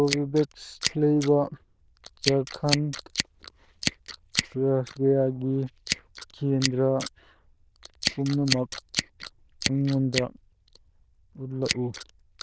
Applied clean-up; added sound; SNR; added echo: neural diffusion model UNIVERSE++.